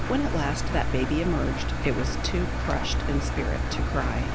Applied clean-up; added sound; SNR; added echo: none; Engine; -3 dB; none.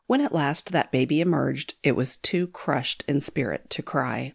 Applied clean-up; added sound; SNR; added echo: none; none; none; none.